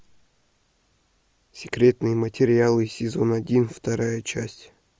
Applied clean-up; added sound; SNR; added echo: none; none; none; none.